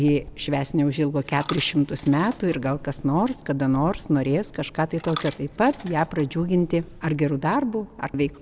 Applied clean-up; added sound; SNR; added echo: none; Coin (dropping); 16 dB; none.